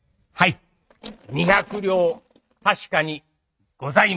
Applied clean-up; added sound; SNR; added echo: neural mask model RNNoise.